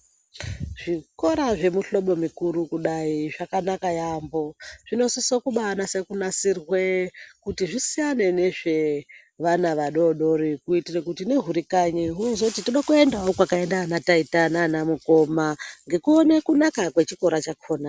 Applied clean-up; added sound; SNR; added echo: none; none; none; none.